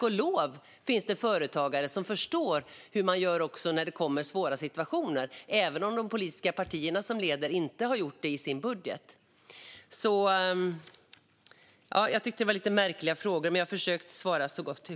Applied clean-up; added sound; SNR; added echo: none; none; none; none.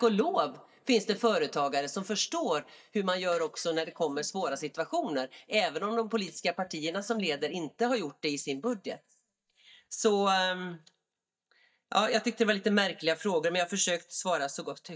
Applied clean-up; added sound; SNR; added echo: neural mask model DeepFilterNet 3.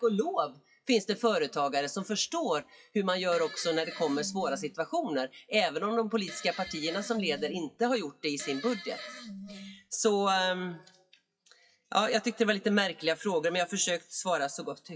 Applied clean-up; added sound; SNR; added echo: classical method WPE with log-MMSE.